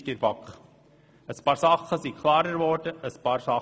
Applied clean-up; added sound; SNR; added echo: none; none; none; none.